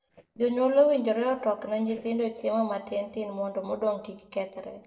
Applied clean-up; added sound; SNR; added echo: neural separator model SepFormer DNS4.